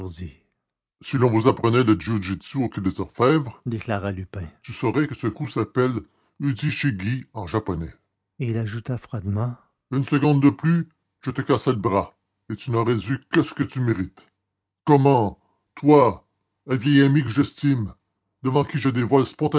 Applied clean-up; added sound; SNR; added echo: none; none; none; none.